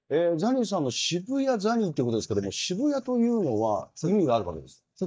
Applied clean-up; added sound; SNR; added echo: neural mask model DeepFilterNet 3.